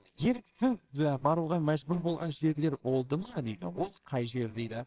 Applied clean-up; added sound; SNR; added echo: neural separator model SepFormer WHAMR!.